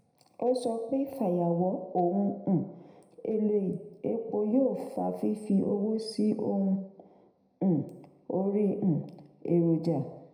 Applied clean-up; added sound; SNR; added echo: none; none; none; reverberation time 0.8 s.